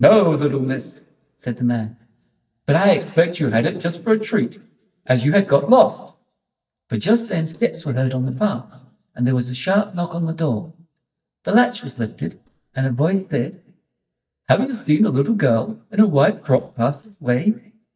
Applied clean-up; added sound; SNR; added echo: neural mask model DeepFilterNet 3.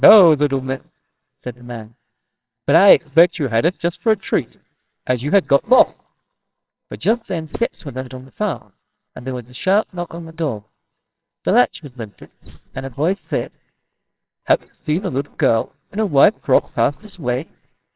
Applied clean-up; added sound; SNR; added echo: neural separator model SepFormer WHAMR!.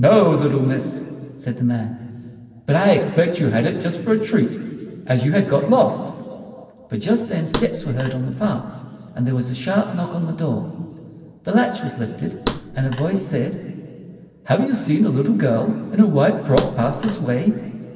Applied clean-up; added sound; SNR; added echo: none; Thump, thud; 11 dB; reverberation time 2.6 s.